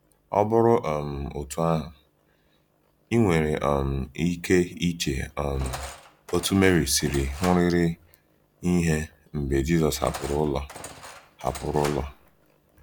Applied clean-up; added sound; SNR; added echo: none; Engine; 15 dB; none.